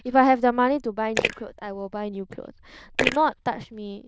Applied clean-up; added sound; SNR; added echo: neural diffusion model UNIVERSE++.